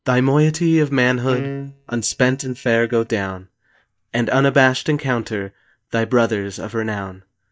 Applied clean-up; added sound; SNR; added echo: neural mask model DeepFilterNet 3.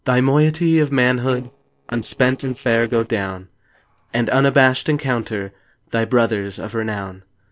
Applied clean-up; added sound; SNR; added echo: neural separator model SepFormer DNS4.